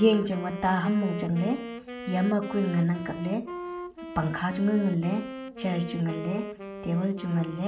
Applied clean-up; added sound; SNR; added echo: none; Wind instrument, woodwind instrument; 11 dB; reverberation time 0.4 s.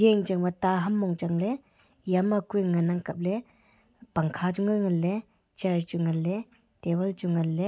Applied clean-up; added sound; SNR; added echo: none; none; none; none.